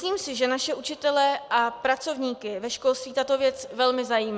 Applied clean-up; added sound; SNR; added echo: none; none; none; none.